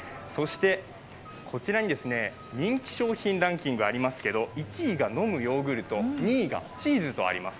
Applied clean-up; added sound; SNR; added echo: none; none; none; none.